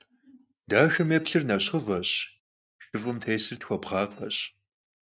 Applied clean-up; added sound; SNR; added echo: neural mask model RNNoise.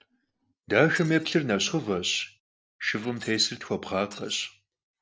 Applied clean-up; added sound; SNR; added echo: neural separator model SepFormer DNS4.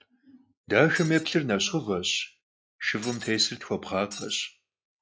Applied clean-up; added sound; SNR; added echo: classical method log-MMSE.